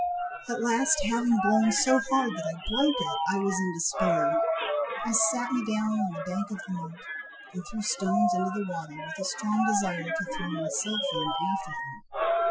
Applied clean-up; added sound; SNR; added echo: classical method Wiener filter.